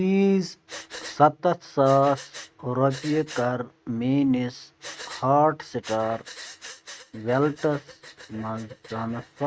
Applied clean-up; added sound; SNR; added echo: neural mask model RNNoise.